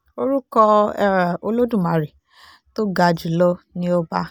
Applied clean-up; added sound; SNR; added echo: none; none; none; none.